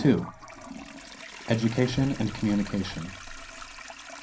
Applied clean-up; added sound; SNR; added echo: none; Toilet flush; 13 dB; reverberation time 0.3 s.